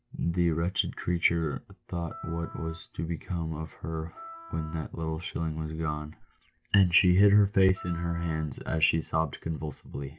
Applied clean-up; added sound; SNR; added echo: none; Wind instrument, woodwind instrument; 20 dB; none.